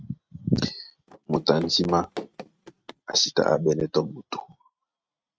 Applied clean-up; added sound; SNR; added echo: neural mask model RNNoise.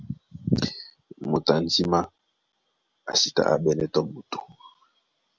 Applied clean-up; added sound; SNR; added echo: none; none; none; none.